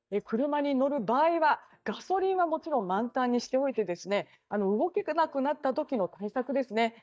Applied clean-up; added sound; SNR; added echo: neural mask model DeepFilterNet 3.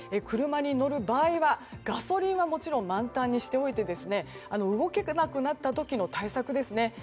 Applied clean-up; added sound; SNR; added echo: none; none; none; none.